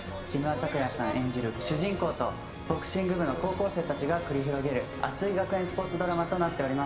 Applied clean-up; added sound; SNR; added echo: none; none; none; reverberation time 2.1 s.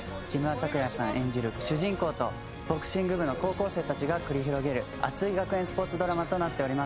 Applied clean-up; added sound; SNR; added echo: none; none; none; none.